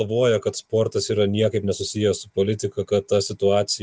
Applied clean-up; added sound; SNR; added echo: none; none; none; none.